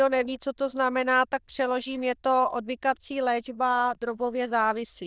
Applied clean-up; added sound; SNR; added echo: neural diffusion model UNIVERSE++.